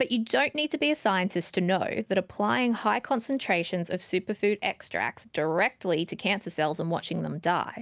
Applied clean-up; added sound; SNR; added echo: none; none; none; none.